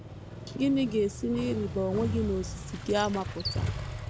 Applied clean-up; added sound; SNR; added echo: none; Motorcycle; 5 dB; none.